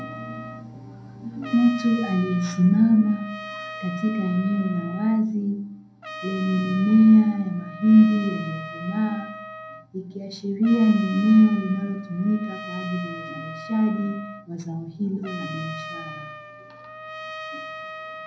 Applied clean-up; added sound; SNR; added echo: none; Trumpet; 15 dB; reverberation time 0.5 s.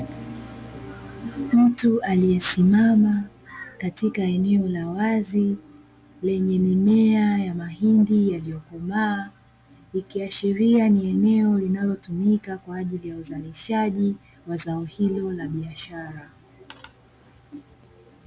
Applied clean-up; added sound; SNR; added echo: none; none; none; none.